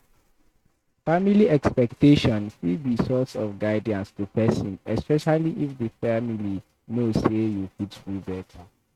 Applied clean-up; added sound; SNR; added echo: neural mask model RNNoise.